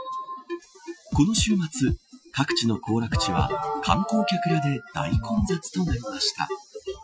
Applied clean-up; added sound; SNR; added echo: classical method Wiener filter.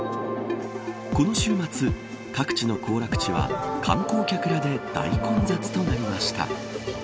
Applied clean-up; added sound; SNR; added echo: none; Bass guitar; 14 dB; none.